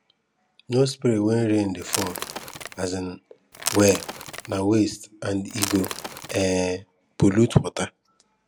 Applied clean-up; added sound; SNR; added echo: none; Crackle / Crushing / Wood; 8 dB; none.